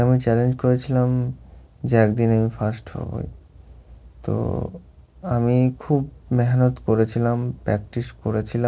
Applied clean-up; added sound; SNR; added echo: none; none; none; none.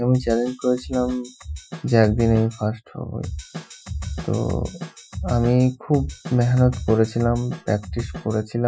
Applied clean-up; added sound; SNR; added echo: classical method Wiener filter.